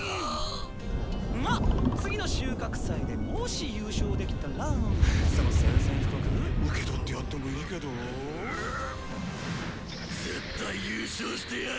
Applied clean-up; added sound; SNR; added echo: none; Thunder; -5 dB; none.